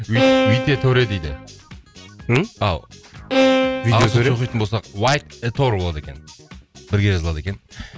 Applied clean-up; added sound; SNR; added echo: none; Bowed string instrument; 0 dB; none.